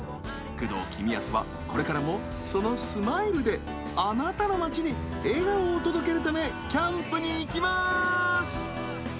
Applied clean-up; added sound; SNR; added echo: none; Piano; 8 dB; none.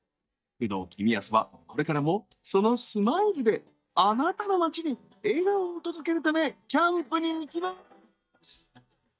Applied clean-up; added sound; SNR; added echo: neural mask model DeepFilterNet 3.